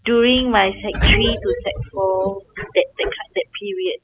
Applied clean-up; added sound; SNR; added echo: classical method spectral subtraction.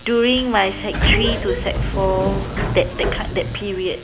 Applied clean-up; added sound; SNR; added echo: none; Sliding door; 2 dB; none.